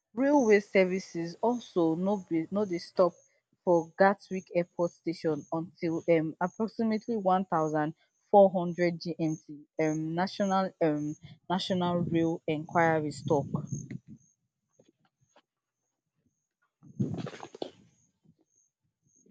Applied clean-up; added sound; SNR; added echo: none; none; none; none.